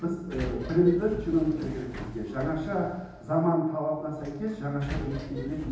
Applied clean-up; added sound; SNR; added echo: none; Sliding door; 11 dB; reverberation time 0.9 s.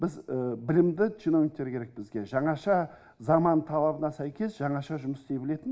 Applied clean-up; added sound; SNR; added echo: none; none; none; none.